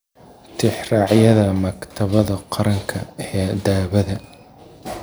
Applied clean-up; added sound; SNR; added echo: none; none; none; none.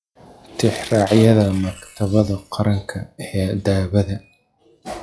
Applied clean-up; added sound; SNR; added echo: classical method log-MMSE.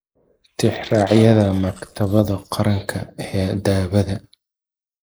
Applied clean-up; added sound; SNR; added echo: neural mask model Resemble Enhance denoiser.